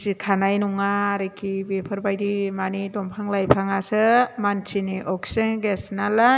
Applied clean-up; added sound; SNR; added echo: none; none; none; none.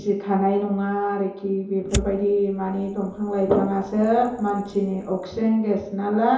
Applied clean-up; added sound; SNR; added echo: none; Fire; 13 dB; reverberation time 2.8 s.